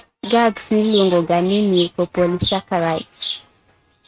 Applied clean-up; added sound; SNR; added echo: neural mask model RNNoise.